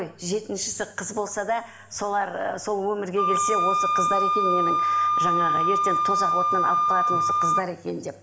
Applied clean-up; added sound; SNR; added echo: none; Wind instrument, woodwind instrument; -4 dB; reverberation time 3.0 s.